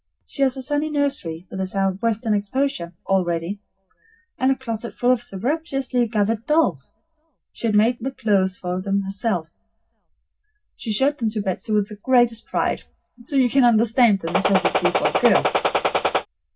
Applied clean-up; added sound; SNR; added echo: none; Gunshot, gunfire; -1 dB; reverberation time 0.4 s.